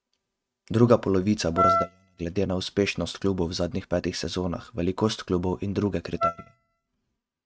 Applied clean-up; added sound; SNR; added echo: neural mask model RNNoise.